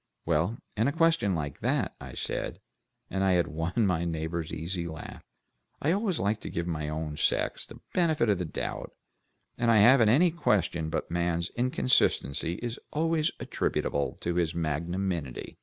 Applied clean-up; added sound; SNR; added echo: none; none; none; none.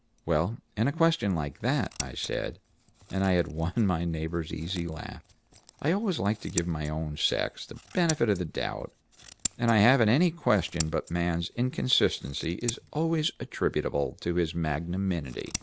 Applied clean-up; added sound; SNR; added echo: none; Scissors; 16 dB; none.